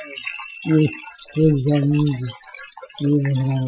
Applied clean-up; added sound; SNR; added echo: classical method Wiener filter.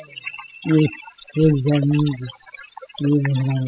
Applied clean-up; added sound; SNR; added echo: classical method spectral subtraction.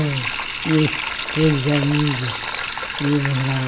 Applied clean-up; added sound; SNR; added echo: none; Sink (filling or washing); 5 dB; none.